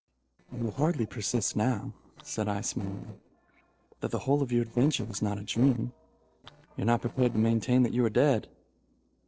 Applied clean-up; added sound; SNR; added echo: neural separator model SepFormer DNS4.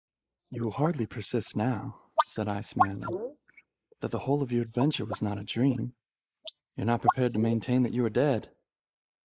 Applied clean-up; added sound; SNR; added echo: neural mask model Resemble Enhance denoiser.